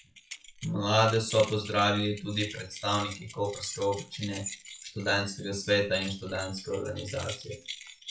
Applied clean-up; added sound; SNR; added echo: classical method WPE with log-MMSE.